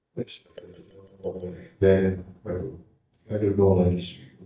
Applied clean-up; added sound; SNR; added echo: neural mask model DeepFilterNet 3.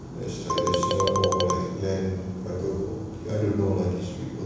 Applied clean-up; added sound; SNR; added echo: none; Marimba, xylophone; 0 dB; reverberation time 1.0 s.